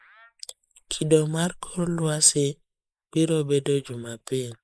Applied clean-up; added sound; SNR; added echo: neural mask model Resemble Enhance denoiser.